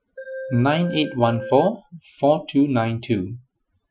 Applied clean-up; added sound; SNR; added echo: classical method Wiener filter.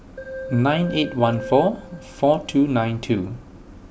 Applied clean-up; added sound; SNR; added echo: none; Keyboard (musical); 14 dB; none.